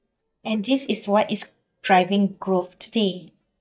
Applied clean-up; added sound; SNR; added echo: neural mask model DeepFilterNet 3.